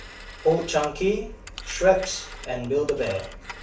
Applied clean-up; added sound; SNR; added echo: none; Telephone; 17 dB; reverberation time 0.3 s.